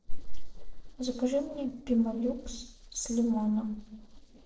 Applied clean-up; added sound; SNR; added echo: neural separator model SepFormer DNS4.